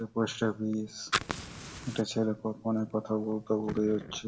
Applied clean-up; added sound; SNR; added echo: none; Fire; 9 dB; reverberation time 0.2 s.